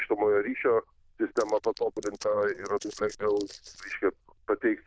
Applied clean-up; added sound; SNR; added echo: neural diffusion model UNIVERSE++.